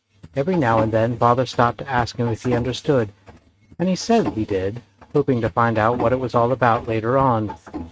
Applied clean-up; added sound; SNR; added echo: neural mask model RNNoise.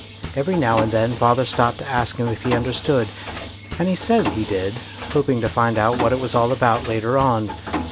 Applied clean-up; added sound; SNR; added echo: none; Mechanisms; 9 dB; none.